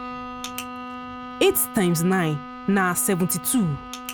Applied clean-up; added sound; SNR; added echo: none; Bowed string instrument; 12 dB; none.